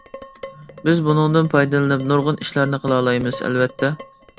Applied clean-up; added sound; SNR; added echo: none; Dishes, pots, and pans; 19 dB; none.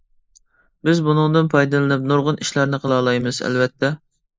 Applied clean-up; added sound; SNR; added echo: neural mask model Resemble Enhance denoiser.